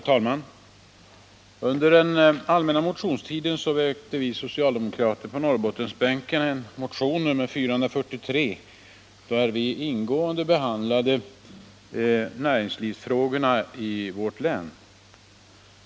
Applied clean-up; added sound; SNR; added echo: none; none; none; none.